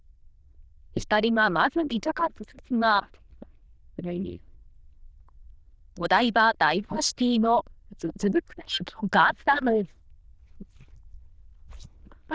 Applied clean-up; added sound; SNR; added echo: neural diffusion model UNIVERSE++.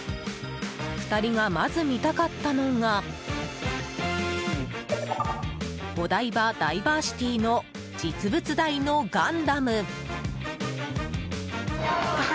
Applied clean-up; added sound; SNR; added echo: none; none; none; none.